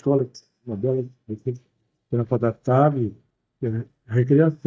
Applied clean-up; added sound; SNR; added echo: neural mask model DeepFilterNet 3.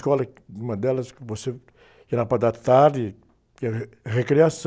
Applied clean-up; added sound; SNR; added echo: none; none; none; none.